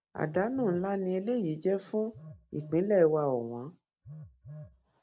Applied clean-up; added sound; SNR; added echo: none; Telephone; 20 dB; none.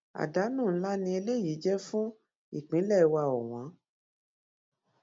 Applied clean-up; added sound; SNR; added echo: none; none; none; none.